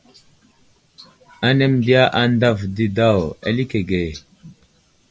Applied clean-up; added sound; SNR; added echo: none; none; none; none.